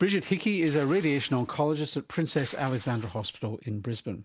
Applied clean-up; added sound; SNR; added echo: none; Tearing; 18 dB; none.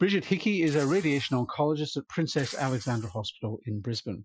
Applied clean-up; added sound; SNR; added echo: classical method Wiener filter.